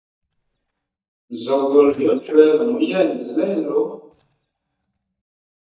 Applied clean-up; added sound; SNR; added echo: neural mask model DeepFilterNet 3.